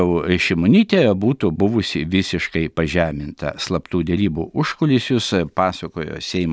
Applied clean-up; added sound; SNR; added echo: none; none; none; none.